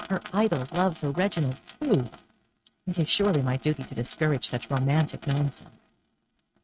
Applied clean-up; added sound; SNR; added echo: neural mask model RNNoise.